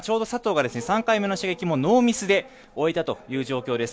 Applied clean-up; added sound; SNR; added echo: none; none; none; none.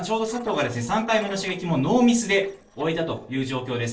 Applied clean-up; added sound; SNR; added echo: neural separator model SepFormer DNS4.